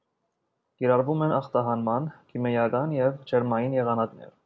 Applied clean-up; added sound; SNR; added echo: none; none; none; none.